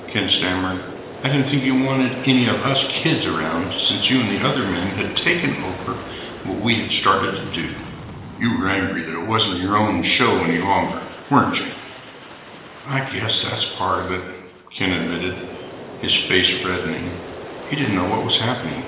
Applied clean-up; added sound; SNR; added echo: none; Aircraft; 14 dB; reverberation time 1.1 s.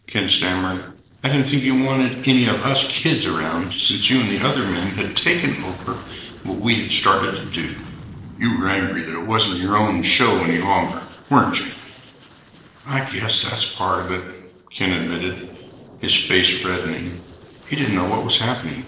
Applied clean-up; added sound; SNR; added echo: neural separator model SepFormer DNS4.